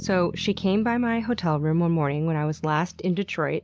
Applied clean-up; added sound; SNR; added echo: none; Bass guitar; 18 dB; none.